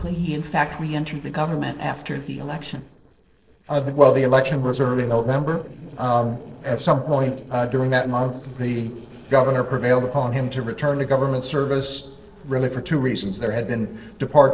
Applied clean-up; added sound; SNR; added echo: neural separator model SepFormer DNS4.